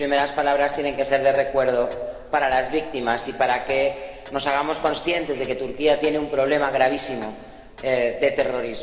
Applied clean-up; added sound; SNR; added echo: none; Clock; 18 dB; reverberation time 2.1 s.